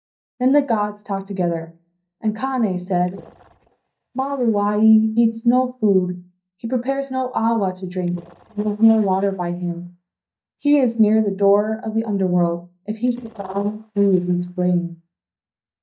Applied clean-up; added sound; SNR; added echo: neural mask model DeepFilterNet 3.